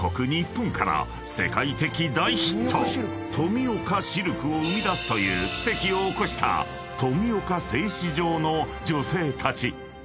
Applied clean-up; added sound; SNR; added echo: none; Keyboard (musical); 15 dB; none.